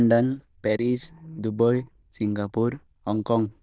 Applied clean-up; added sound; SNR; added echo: neural diffusion model UNIVERSE++.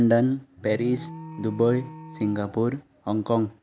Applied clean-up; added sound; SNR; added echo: none; Alarm; 17 dB; none.